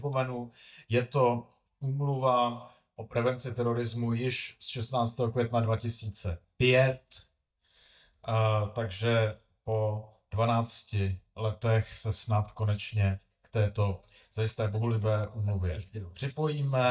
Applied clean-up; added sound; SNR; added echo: neural mask model DeepFilterNet 3.